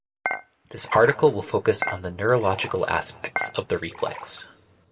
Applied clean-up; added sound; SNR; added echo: none; Dishes, pots, and pans / Chink, clink; 10 dB; reverberation time 1.7 s.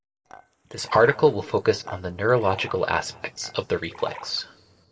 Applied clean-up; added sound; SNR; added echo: neural separator model SepFormer DNS4.